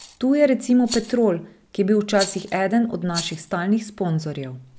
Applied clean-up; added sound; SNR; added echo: none; Rattle; 13 dB; none.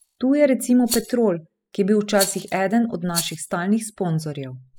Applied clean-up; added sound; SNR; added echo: classical method spectral subtraction.